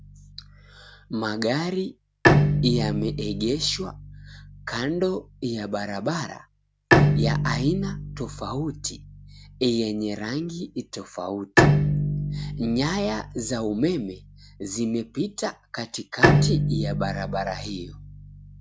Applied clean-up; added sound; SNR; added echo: none; Bowed string instrument; -2 dB; none.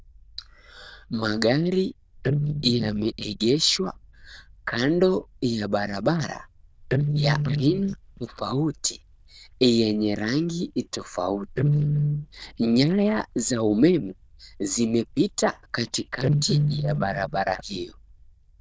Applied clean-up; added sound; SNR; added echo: neural diffusion model UNIVERSE++.